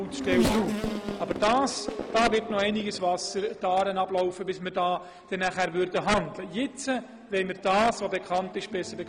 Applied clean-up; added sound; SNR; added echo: none; Race car, auto racing / Accelerating, revving, vroom; 8 dB; none.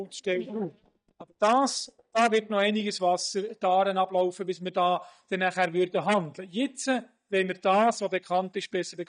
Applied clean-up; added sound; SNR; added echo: neural mask model DeepFilterNet 3.